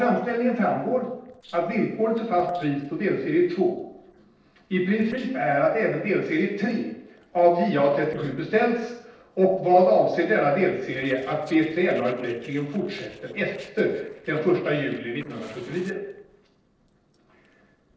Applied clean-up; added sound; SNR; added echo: neural separator model SepFormer DNS4.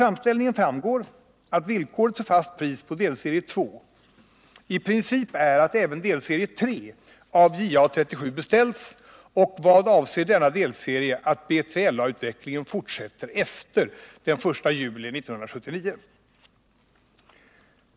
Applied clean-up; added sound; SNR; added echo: none; none; none; none.